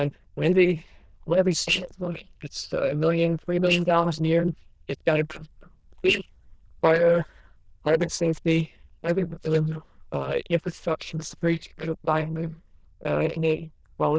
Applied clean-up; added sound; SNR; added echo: neural diffusion model UNIVERSE++.